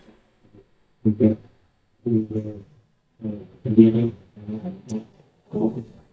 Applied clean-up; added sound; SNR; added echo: neural mask model DeepFilterNet 3.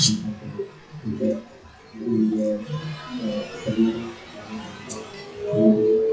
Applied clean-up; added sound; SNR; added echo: classical method WPE with log-MMSE.